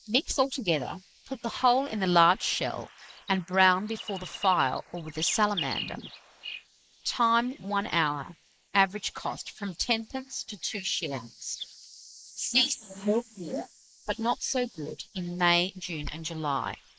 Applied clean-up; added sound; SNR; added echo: neural mask model Resemble Enhance denoiser.